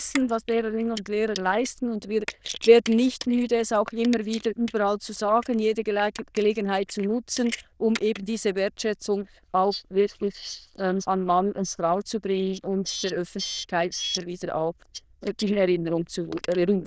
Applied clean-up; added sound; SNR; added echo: neural diffusion model UNIVERSE++.